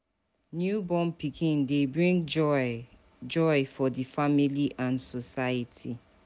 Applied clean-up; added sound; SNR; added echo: none; none; none; none.